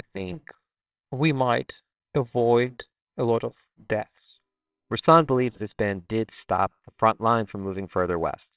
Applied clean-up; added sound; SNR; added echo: neural separator model SepFormer WHAMR!.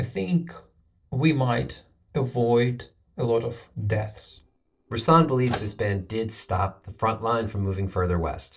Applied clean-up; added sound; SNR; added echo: neural separator model SepFormer DNS4.